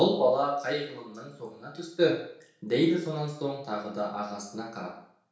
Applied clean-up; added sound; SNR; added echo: none; none; none; reverberation time 0.6 s.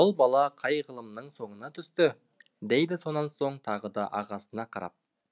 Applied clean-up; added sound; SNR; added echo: none; none; none; none.